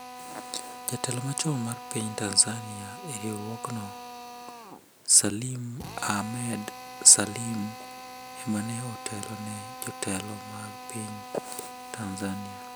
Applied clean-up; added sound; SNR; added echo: none; Drill; 12 dB; none.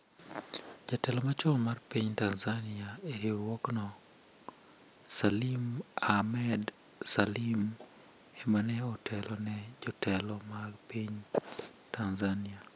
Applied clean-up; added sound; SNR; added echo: none; none; none; none.